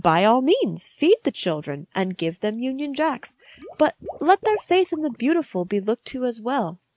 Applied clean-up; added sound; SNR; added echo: neural mask model RNNoise.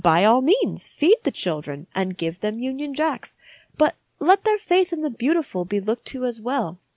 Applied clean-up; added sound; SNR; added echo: none; none; none; none.